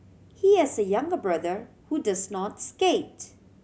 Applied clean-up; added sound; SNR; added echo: none; none; none; none.